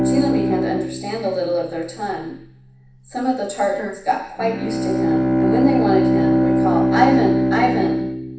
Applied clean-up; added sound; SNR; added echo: none; Bowed string instrument; -2 dB; reverberation time 0.7 s.